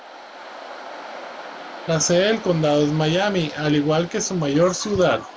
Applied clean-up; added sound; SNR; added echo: none; Waves, surf; 16 dB; none.